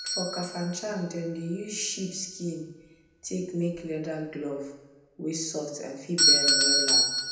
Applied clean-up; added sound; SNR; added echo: none; Doorbell; -4 dB; reverberation time 0.8 s.